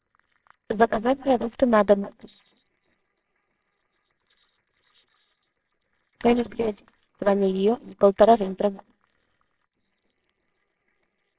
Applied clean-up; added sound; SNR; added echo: neural separator model SepFormer WHAMR!.